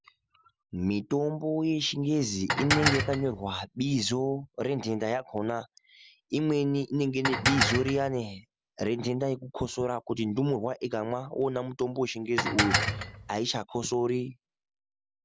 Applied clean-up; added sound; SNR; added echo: none; Dishes, pots, and pans; -1 dB; none.